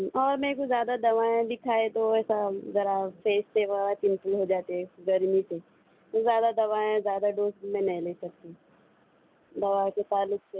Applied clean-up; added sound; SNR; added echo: none; none; none; none.